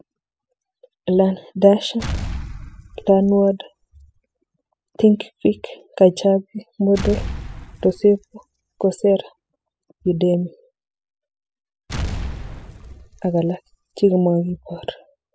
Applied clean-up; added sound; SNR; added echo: classical method spectral subtraction.